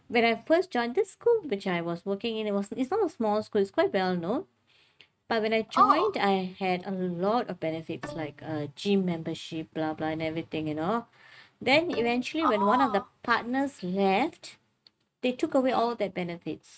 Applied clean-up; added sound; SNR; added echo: neural mask model RNNoise.